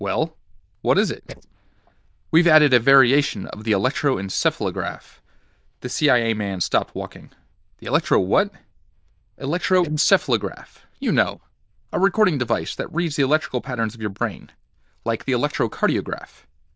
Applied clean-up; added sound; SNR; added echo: neural diffusion model UNIVERSE++.